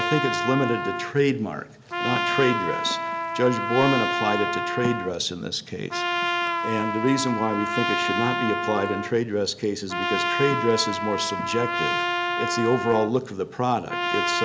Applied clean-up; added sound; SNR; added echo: none; Trumpet; 2 dB; none.